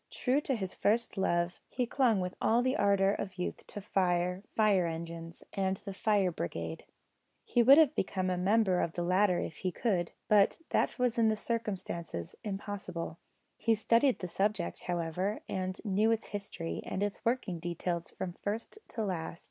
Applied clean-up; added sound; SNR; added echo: none; none; none; none.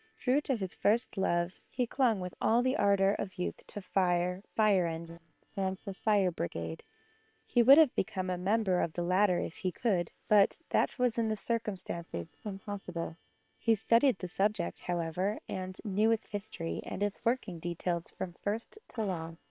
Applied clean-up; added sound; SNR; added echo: neural separator model SepFormer WHAM!.